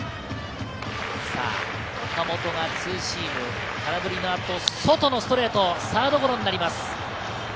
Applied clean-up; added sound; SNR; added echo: none; none; none; none.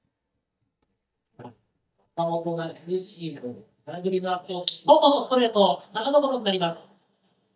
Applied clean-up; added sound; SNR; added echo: neural mask model DeepFilterNet 3.